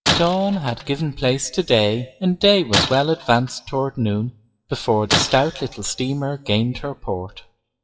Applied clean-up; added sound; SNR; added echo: classical method WPE with log-MMSE.